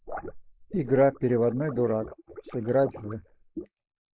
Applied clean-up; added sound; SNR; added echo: neural mask model Resemble Enhance denoiser.